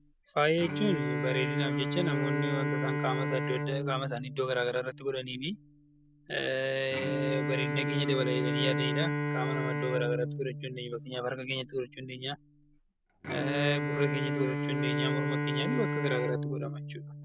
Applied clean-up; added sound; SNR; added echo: none; Bowed string instrument; 0 dB; none.